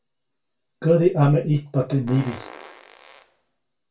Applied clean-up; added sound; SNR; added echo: none; Fart; 18 dB; reverberation time 0.2 s.